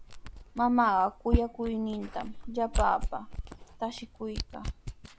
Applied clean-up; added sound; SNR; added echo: neural mask model Resemble Enhance denoiser.